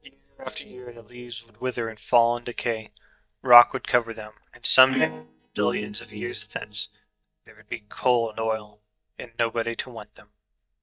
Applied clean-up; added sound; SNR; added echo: neural mask model DeepFilterNet 3.